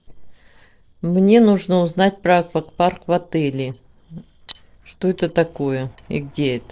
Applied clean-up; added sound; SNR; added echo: neural separator model SepFormer DNS4.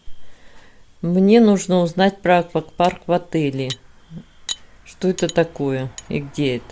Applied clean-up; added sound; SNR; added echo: none; Cutlery, silverware; 18 dB; none.